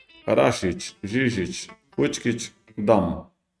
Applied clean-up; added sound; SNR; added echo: neural mask model RNNoise.